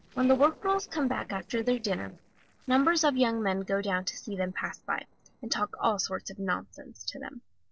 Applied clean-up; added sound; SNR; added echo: neural separator model SepFormer DNS4.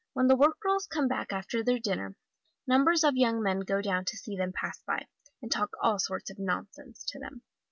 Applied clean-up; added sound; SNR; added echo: none; none; none; none.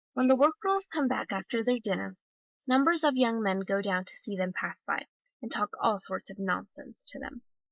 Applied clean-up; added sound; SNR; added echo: neural mask model Resemble Enhance denoiser.